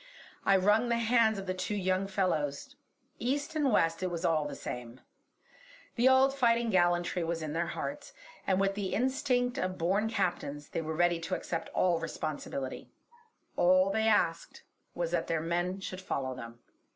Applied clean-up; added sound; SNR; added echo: none; none; none; none.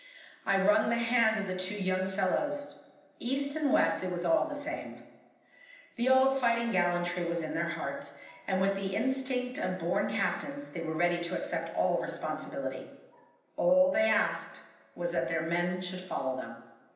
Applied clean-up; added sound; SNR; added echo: none; none; none; reverberation time 0.9 s.